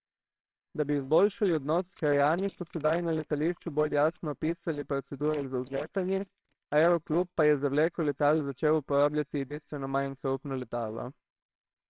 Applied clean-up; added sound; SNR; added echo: neural separator model SepFormer WHAMR!.